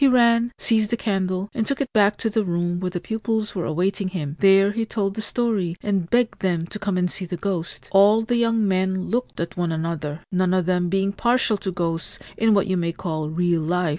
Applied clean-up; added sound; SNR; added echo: none; none; none; none.